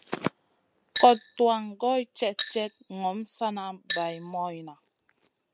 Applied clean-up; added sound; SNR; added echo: none; Glass; 11 dB; none.